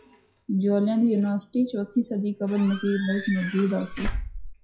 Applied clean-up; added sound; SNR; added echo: classical method WPE with log-MMSE.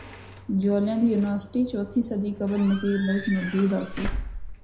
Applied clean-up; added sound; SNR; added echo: none; Squeak / Slam / Alarm / Wood; 11 dB; reverberation time 0.5 s.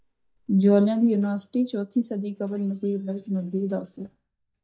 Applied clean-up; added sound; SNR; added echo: neural mask model DeepFilterNet 3.